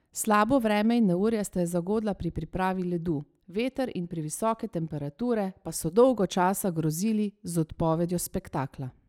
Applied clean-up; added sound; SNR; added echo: none; none; none; none.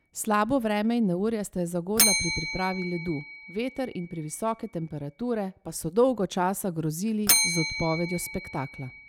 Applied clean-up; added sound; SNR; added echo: none; Bell; 4 dB; none.